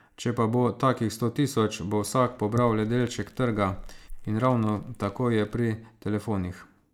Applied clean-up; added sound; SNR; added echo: neural mask model Resemble Enhance denoiser.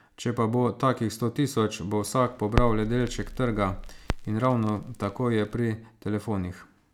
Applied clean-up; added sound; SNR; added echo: none; Crackle; 6 dB; none.